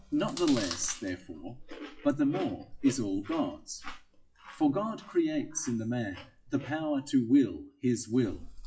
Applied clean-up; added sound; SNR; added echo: classical method WPE with log-MMSE.